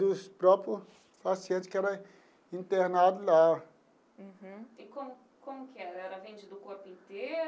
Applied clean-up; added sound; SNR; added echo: none; none; none; none.